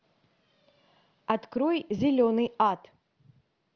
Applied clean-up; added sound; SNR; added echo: none; none; none; none.